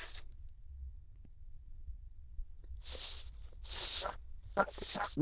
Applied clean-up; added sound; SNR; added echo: neural diffusion model UNIVERSE++.